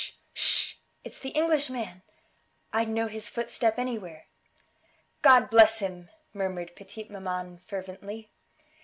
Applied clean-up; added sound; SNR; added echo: none; none; none; none.